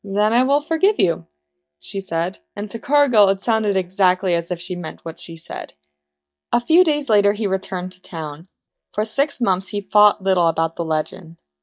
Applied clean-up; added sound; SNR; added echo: neural mask model DeepFilterNet 3.